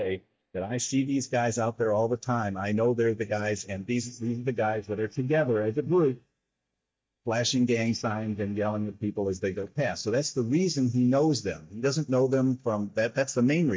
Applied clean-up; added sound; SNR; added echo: neural mask model DeepFilterNet 3.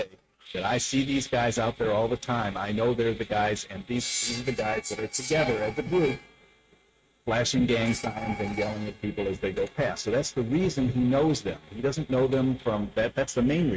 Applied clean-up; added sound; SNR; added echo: neural mask model RNNoise.